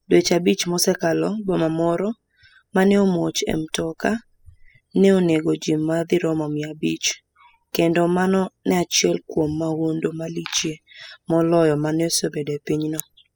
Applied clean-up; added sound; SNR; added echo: classical method spectral subtraction.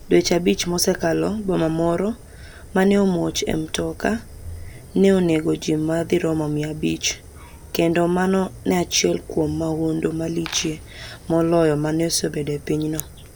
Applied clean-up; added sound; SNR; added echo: none; Fire + Coin (dropping); 19 dB; none.